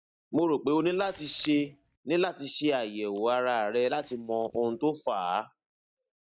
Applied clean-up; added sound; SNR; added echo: neural mask model DeepFilterNet 3.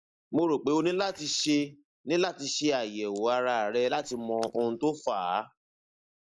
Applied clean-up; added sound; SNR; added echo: neural mask model Resemble Enhance denoiser.